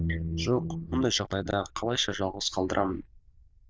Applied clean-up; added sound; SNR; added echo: neural diffusion model UNIVERSE++.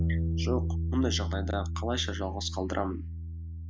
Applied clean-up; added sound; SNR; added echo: none; Bass guitar; -3 dB; none.